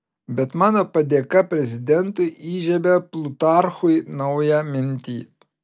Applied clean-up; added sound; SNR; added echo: none; none; none; none.